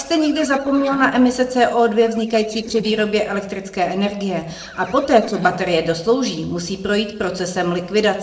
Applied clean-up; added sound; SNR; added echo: neural separator model SepFormer DNS4.